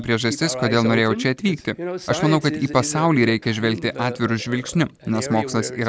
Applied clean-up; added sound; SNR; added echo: none; none; none; none.